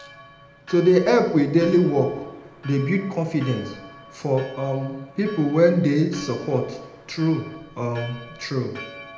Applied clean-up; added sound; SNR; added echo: none; Church bell; 20 dB; reverberation time 0.8 s.